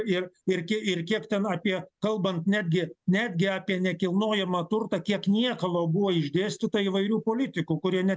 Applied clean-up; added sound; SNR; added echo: none; none; none; none.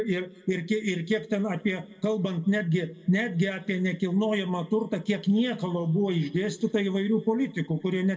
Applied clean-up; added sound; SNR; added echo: none; none; none; reverberation time 1.0 s.